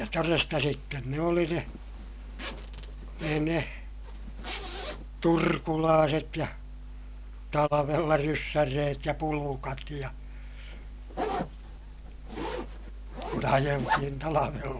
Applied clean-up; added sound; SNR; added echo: none; Zipper (clothing); 11 dB; none.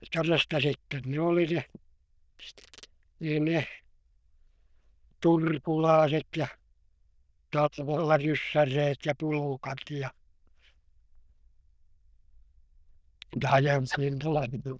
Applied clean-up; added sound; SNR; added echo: neural diffusion model UNIVERSE++.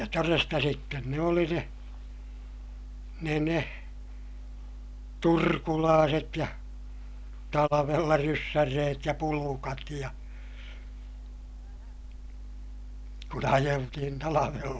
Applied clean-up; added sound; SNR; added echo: none; none; none; none.